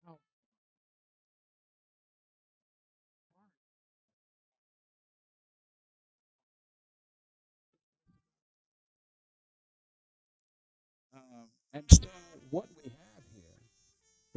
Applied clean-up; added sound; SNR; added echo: neural mask model DeepFilterNet 3.